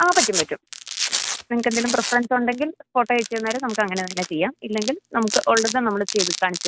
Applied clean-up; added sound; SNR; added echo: none; Domestic sounds, home sounds; 7 dB; none.